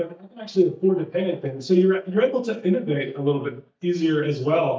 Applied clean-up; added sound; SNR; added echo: neural mask model DeepFilterNet 3.